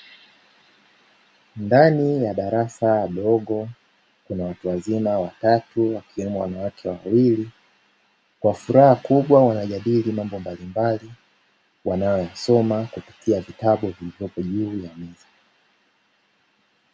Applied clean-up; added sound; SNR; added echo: none; none; none; none.